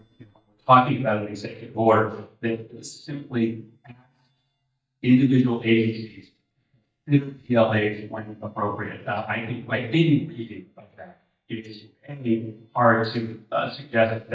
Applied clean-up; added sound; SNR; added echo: neural mask model DeepFilterNet 3.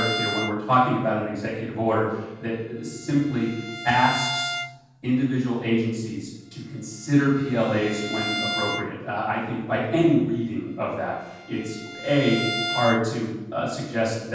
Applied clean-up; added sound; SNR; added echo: none; Bowed string instrument; 10 dB; reverberation time 1.2 s.